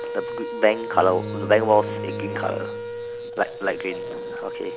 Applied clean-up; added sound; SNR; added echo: none; Wind instrument, woodwind instrument + Bowed string instrument; 6 dB; none.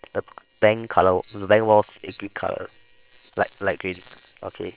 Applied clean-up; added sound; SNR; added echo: neural separator model SepFormer WHAM!.